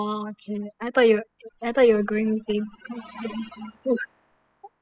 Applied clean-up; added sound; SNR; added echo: classical method spectral subtraction.